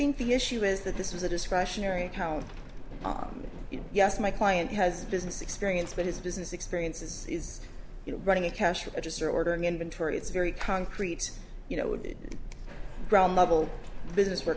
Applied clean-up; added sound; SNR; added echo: none; Train; 19 dB; none.